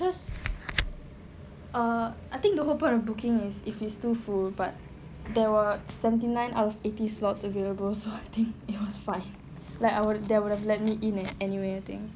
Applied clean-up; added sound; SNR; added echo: none; none; none; none.